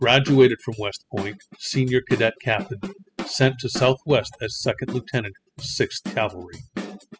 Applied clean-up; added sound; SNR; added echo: classical method spectral subtraction.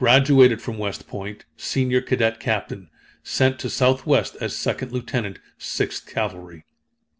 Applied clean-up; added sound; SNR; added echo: none; none; none; none.